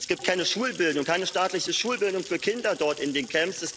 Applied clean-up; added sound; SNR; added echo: none; Sink (filling or washing) / Water tap, faucet / Splash, splatter; 17 dB; none.